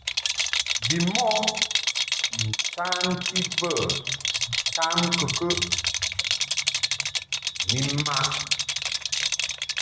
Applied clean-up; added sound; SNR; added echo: none; Rattle; -4 dB; none.